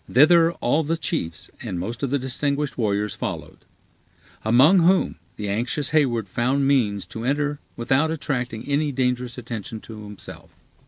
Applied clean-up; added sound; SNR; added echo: none; none; none; none.